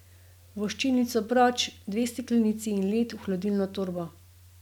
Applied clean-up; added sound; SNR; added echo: none; none; none; none.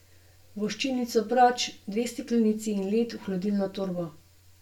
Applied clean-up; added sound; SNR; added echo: none; none; none; reverberation time 0.2 s.